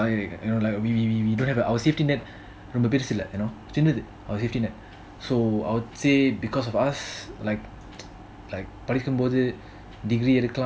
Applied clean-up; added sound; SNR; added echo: none; none; none; none.